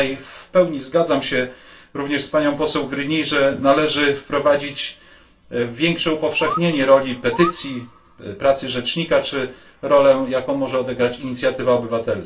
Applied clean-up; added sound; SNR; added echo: none; Bird; 12 dB; reverberation time 0.2 s.